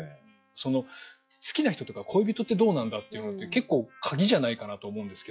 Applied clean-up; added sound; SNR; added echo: classical method log-MMSE.